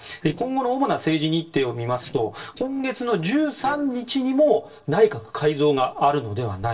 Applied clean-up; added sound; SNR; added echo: neural separator model SepFormer DNS4.